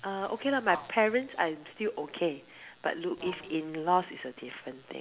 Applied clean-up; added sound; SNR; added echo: none; none; none; none.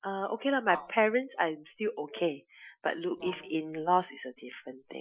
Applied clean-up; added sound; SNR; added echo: classical method Wiener filter.